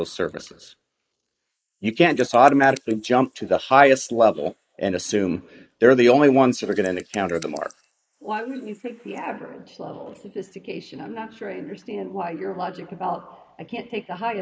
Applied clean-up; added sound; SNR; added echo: neural mask model Resemble Enhance denoiser.